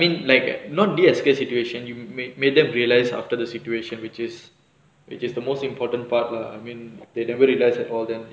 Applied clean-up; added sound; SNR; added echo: none; none; none; none.